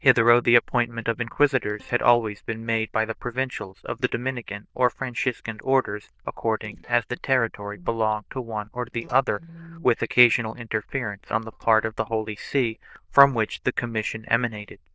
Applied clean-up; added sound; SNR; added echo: neural diffusion model UNIVERSE++.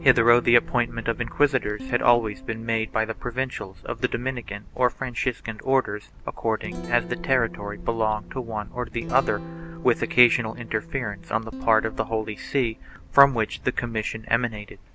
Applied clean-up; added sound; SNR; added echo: none; Guitar; 16 dB; none.